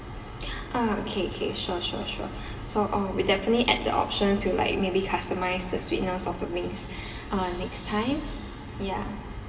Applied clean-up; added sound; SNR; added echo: none; none; none; reverberation time 2.1 s.